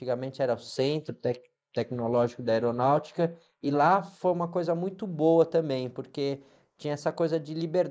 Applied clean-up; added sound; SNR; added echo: neural mask model Resemble Enhance denoiser.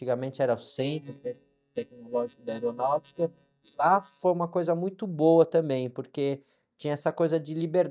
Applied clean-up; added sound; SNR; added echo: neural mask model DeepFilterNet 3.